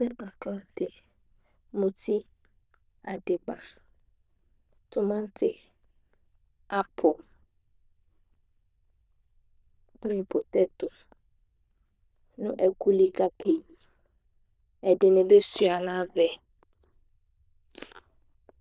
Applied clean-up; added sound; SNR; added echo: neural diffusion model UNIVERSE++.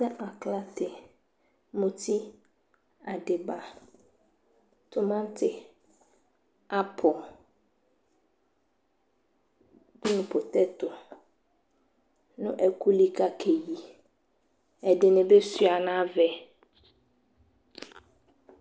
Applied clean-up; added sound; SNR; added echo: none; Snare drum; 14 dB; none.